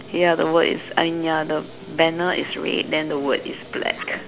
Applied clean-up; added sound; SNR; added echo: none; Guitar; 19 dB; none.